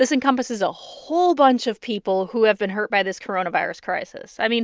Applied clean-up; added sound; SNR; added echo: none; none; none; none.